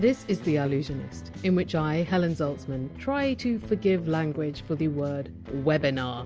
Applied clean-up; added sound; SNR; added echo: none; none; none; none.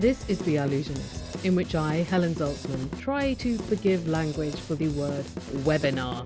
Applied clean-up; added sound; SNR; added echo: none; Drum / Drum kit; 11 dB; none.